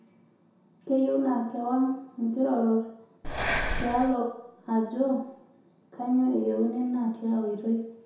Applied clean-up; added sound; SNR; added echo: none; Breathing; 4 dB; reverberation time 0.7 s.